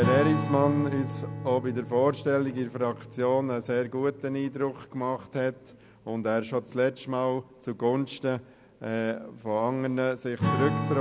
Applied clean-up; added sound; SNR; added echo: none; Strum; 7 dB; none.